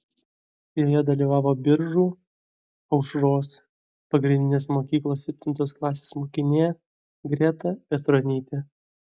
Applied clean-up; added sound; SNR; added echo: none; none; none; none.